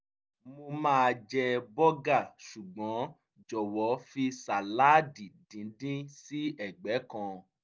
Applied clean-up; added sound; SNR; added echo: none; none; none; none.